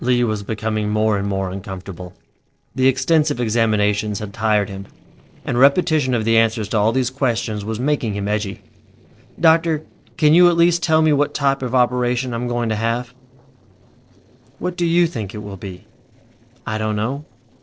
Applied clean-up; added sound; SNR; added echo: neural separator model SepFormer DNS4.